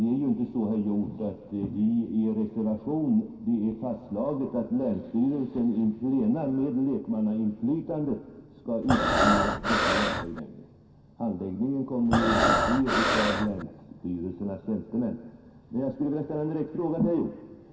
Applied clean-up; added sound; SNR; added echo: none; Breathing; -3 dB; reverberation time 2.0 s.